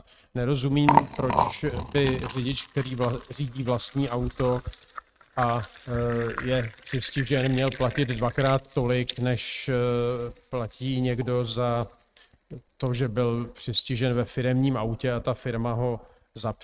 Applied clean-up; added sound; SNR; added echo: neural mask model RNNoise.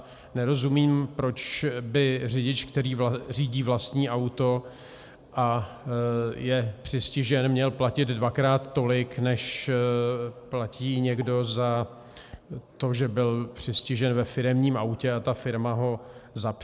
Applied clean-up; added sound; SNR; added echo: none; none; none; none.